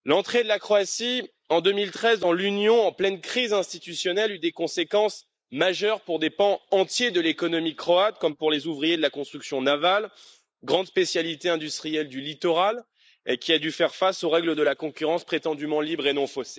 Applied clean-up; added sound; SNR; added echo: neural mask model Resemble Enhance denoiser.